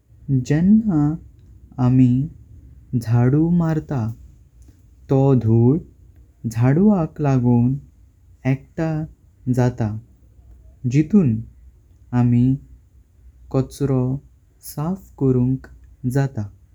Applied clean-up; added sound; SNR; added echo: none; none; none; none.